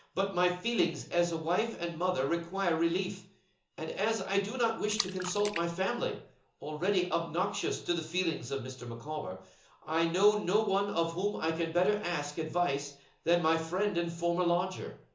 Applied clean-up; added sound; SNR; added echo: none; Splash, splatter; 11 dB; reverberation time 0.8 s.